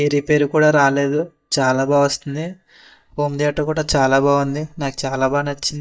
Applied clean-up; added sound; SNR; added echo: neural mask model DeepFilterNet 3.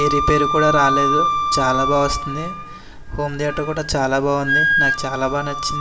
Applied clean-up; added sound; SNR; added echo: none; Wind instrument, woodwind instrument; 0 dB; reverberation time 1.3 s.